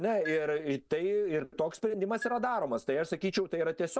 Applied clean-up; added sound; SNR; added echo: none; Marimba, xylophone; 18 dB; none.